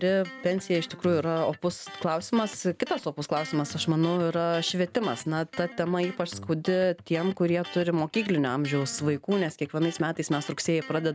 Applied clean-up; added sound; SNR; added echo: none; Electric guitar; 17 dB; none.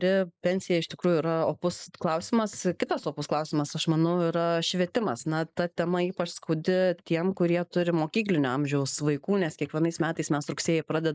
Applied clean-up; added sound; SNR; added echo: neural mask model Resemble Enhance denoiser.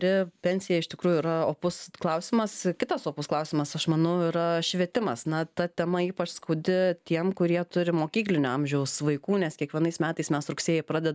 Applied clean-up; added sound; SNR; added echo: none; none; none; none.